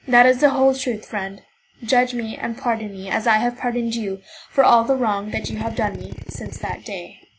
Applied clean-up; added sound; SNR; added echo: none; Drill; 11 dB; none.